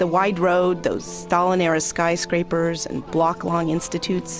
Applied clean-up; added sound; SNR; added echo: none; none; none; none.